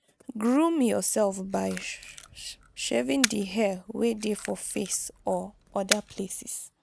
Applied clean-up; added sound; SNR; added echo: none; Camera; 8 dB; none.